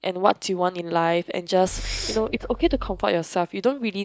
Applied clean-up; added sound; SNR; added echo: neural mask model DeepFilterNet 3.